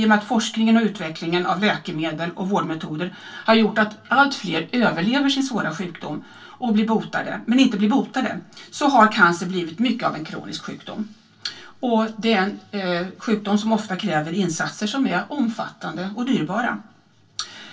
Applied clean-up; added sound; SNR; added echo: none; none; none; reverberation time 0.2 s.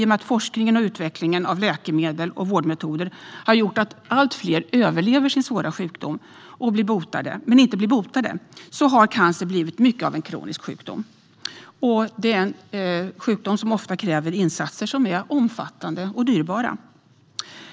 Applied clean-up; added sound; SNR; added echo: none; none; none; none.